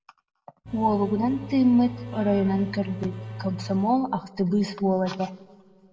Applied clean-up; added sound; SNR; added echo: none; Engine / Domestic sounds, home sounds; 12 dB; reverberation time 1.2 s.